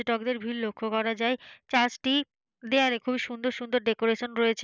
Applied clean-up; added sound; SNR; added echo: none; none; none; none.